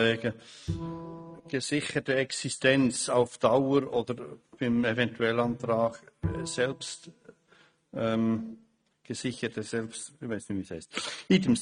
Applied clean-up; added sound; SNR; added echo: neural mask model RNNoise.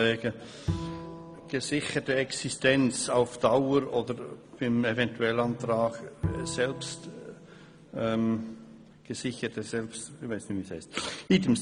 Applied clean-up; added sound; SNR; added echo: none; Bowed string instrument; 10 dB; none.